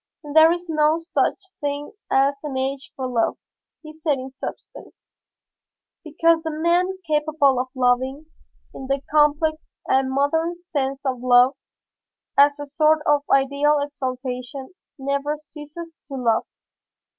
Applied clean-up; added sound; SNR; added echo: none; none; none; none.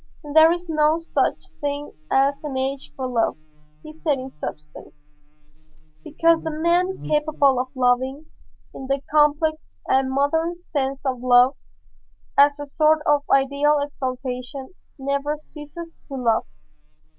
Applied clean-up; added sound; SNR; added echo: none; Buzz; 18 dB; none.